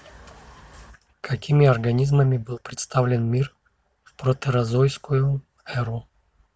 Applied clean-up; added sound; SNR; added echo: none; none; none; none.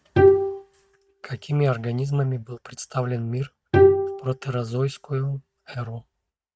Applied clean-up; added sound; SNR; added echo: neural mask model RNNoise.